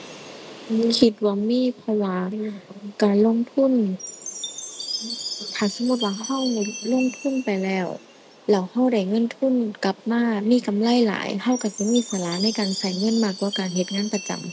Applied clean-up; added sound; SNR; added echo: none; Chime; 14 dB; none.